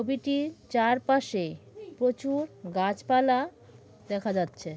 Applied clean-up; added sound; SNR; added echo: none; none; none; none.